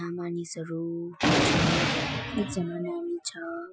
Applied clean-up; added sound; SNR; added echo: classical method Wiener filter.